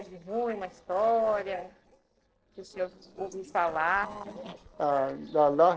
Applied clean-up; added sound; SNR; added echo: neural separator model SepFormer DNS4.